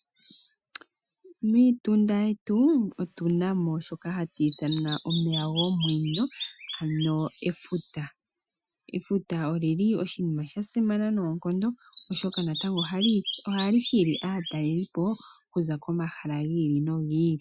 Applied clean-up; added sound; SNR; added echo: classical method Wiener filter.